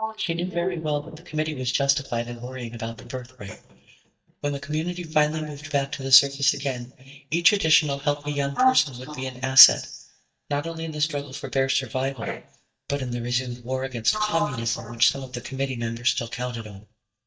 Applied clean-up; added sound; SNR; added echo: neural mask model DeepFilterNet 3.